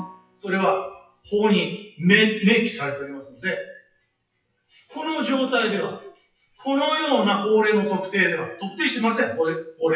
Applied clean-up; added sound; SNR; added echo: classical method WPE with log-MMSE.